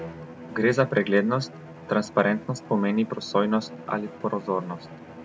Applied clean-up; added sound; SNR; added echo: none; Bowed string instrument; 16 dB; none.